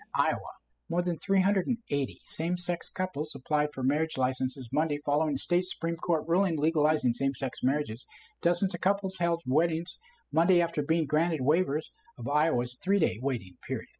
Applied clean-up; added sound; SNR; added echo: classical method spectral subtraction.